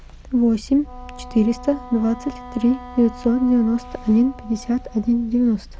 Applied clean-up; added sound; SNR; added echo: none; Wind instrument, woodwind instrument; 19 dB; none.